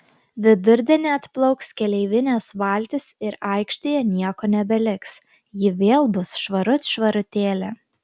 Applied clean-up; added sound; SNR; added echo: none; none; none; none.